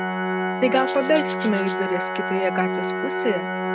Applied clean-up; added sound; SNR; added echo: none; Rattle (instrument) + Organ; 1 dB; none.